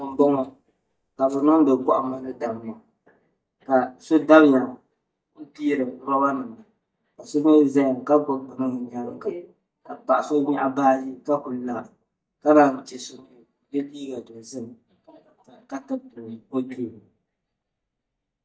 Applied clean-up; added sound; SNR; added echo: neural mask model DeepFilterNet 3.